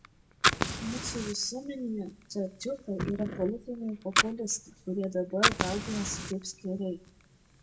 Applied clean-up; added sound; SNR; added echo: none; Fire; -1 dB; reverberation time 0.5 s.